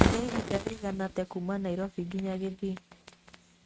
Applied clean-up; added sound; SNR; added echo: neural mask model RNNoise.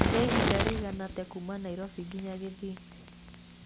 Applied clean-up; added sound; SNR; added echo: none; Fire; -3 dB; none.